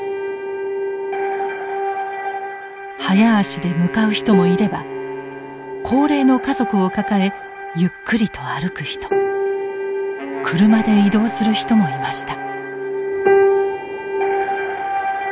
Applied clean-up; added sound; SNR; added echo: none; Wind instrument, woodwind instrument; 16 dB; none.